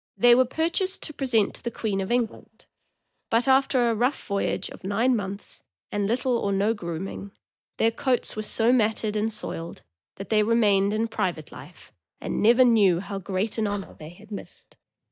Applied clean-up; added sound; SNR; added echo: neural mask model DeepFilterNet 3.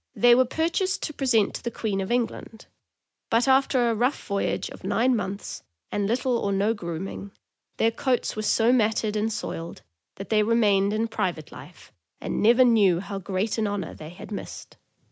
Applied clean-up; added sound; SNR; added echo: none; none; none; none.